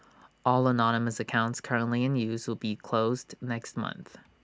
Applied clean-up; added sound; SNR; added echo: none; none; none; none.